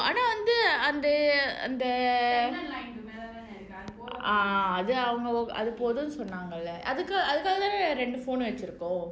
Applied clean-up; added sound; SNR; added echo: none; none; none; none.